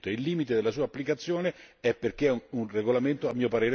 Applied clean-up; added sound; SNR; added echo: none; none; none; none.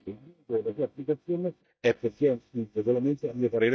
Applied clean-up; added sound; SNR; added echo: neural mask model DeepFilterNet 3.